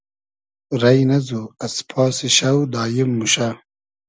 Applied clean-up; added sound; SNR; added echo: none; none; none; none.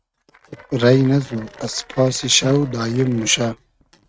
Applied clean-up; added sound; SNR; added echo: neural mask model RNNoise.